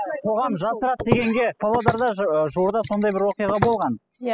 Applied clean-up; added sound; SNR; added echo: classical method spectral subtraction.